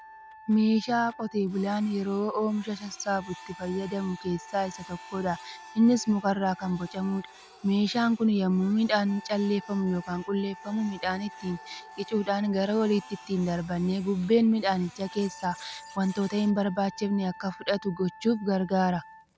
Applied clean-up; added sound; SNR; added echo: none; Printer + Wind instrument, woodwind instrument; 20 dB; none.